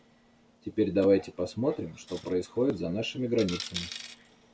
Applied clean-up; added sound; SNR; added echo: none; Coin (dropping); 16 dB; none.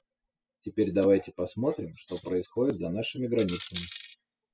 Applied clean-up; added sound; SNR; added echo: classical method spectral subtraction.